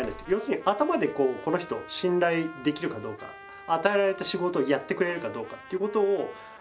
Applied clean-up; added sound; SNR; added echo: none; Trumpet; 18 dB; none.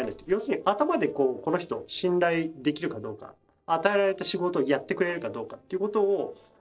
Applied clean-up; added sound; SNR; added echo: neural separator model SepFormer DNS4.